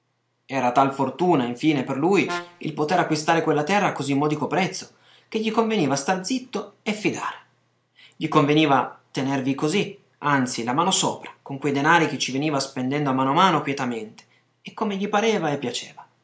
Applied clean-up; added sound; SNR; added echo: none; Brass instrument; 14 dB; none.